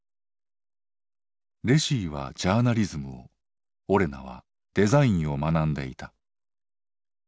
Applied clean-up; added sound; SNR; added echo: none; none; none; none.